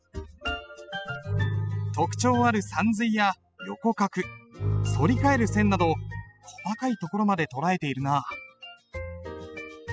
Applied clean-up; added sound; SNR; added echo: classical method spectral subtraction.